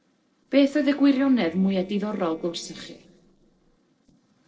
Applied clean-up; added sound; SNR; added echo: neural separator model SepFormer DNS4.